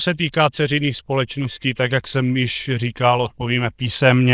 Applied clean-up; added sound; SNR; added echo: neural diffusion model UNIVERSE++.